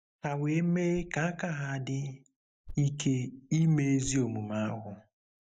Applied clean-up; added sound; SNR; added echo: neural mask model DeepFilterNet 3.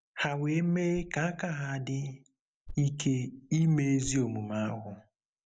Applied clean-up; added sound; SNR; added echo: none; Thump, thud; 18 dB; none.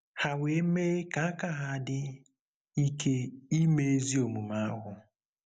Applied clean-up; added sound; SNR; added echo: none; none; none; none.